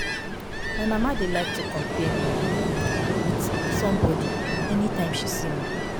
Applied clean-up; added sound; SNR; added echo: none; Ocean; -3 dB; none.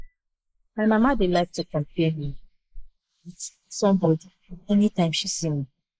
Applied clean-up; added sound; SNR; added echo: neural mask model Resemble Enhance denoiser.